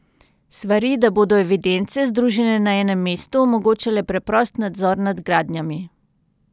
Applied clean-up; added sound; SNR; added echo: none; none; none; none.